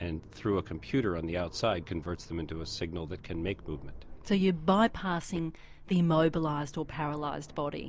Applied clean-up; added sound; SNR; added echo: none; Aircraft; 16 dB; none.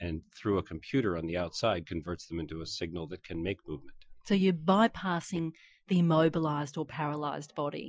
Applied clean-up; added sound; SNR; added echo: classical method Wiener filter.